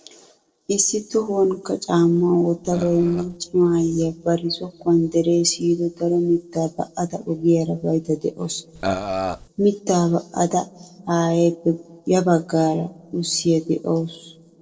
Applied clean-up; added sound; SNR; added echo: neural separator model SepFormer DNS4.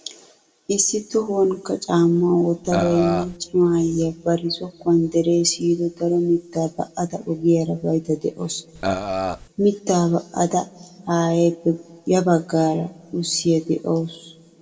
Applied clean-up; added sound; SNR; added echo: none; Burping, eructation; 4 dB; reverberation time 1.2 s.